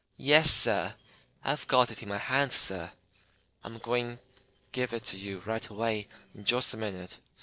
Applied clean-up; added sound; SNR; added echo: neural separator model SepFormer DNS4.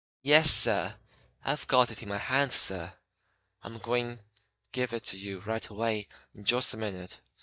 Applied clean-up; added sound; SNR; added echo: neural mask model DeepFilterNet 3.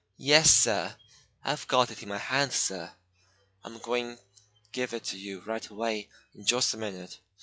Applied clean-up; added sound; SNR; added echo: classical method log-MMSE.